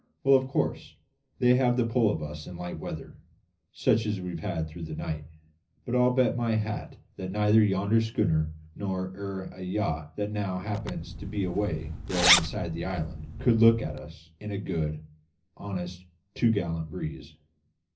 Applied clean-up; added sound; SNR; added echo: none; Zipper (clothing); 2 dB; reverberation time 0.4 s.